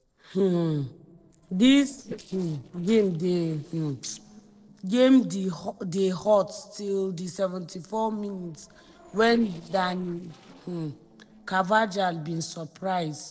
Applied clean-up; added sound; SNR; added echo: neural separator model SepFormer DNS4.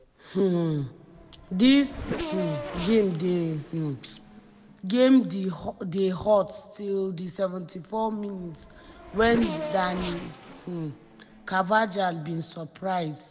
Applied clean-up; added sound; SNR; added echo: none; Race car, auto racing / Accelerating, revving, vroom; 13 dB; reverberation time 0.8 s.